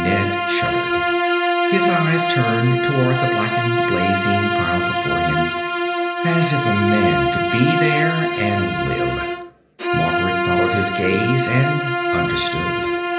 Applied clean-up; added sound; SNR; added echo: none; Bowed string instrument; -2 dB; reverberation time 1.0 s.